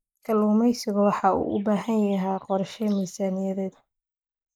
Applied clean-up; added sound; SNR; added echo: neural mask model Resemble Enhance denoiser.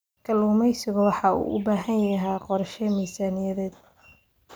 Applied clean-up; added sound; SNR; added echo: none; none; none; none.